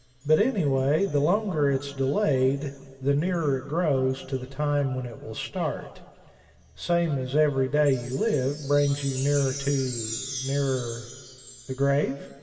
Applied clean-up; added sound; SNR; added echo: none; Chime; 16 dB; reverberation time 1.9 s.